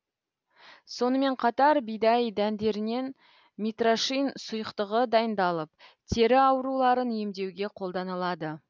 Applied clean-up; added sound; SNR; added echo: none; none; none; none.